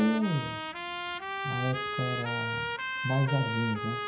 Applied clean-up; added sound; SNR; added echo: none; Trumpet; 3 dB; reverberation time 0.5 s.